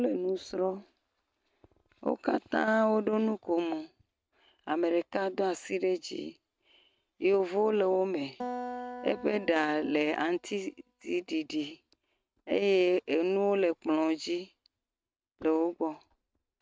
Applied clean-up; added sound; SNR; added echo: neural mask model RNNoise.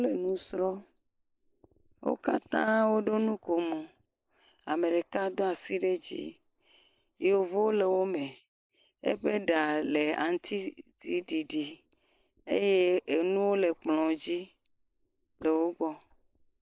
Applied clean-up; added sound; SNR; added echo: neural mask model Resemble Enhance denoiser.